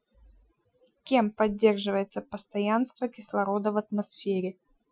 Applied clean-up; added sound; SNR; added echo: classical method Wiener filter.